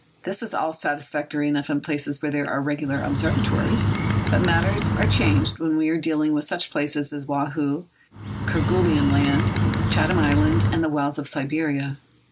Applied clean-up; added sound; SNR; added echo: none; Bird; -2 dB; none.